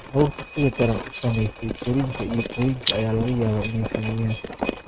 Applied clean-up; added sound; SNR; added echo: neural mask model RNNoise.